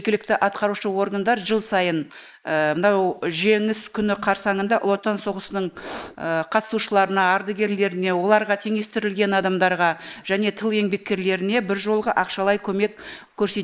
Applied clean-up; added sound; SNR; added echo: neural mask model Resemble Enhance denoiser.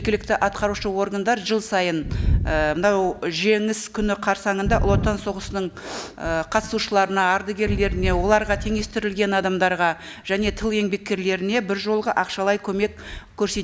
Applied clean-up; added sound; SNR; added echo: none; none; none; none.